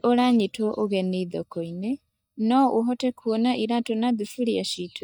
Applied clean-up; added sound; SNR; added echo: neural mask model DeepFilterNet 3.